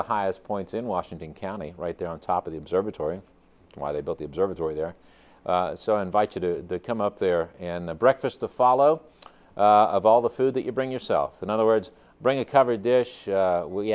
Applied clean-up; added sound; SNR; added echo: none; none; none; none.